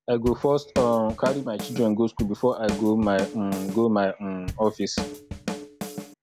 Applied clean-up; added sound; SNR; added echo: none; Drum / Drum kit; 9 dB; none.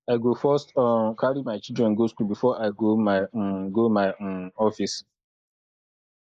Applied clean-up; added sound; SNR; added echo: neural mask model Resemble Enhance denoiser.